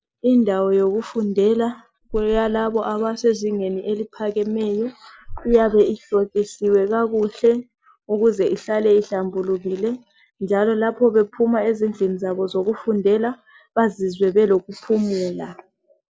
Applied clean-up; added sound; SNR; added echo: neural mask model Resemble Enhance denoiser.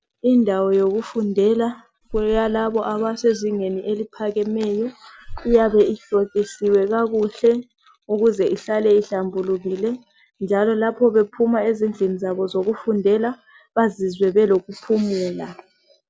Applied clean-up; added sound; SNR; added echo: none; Squeak; 17 dB; none.